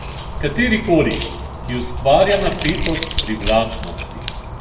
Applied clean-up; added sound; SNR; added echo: none; Keys jangling; 6 dB; reverberation time 0.6 s.